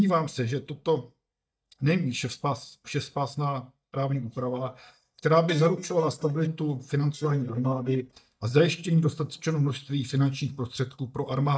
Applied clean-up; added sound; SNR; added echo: neural mask model DeepFilterNet 3.